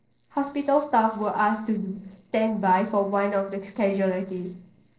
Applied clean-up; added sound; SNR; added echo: neural separator model SepFormer DNS4.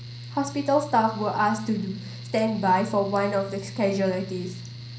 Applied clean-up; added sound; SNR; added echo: none; Mechanical fan; 13 dB; reverberation time 0.6 s.